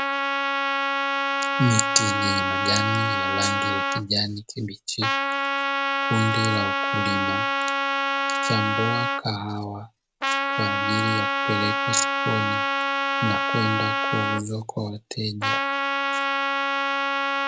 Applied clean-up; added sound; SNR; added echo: none; Trumpet; -4 dB; none.